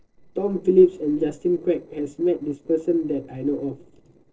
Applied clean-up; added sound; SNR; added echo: neural separator model SepFormer DNS4.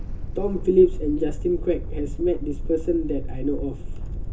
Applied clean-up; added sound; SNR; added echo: none; Thunderstorm; 4 dB; reverberation time 0.2 s.